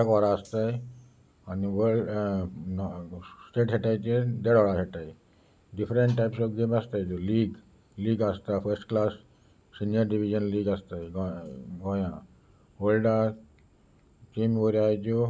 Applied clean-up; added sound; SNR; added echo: none; none; none; none.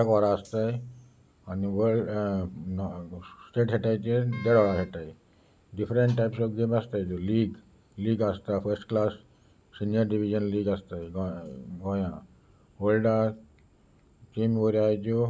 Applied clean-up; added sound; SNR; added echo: none; Wind instrument, woodwind instrument; 19 dB; none.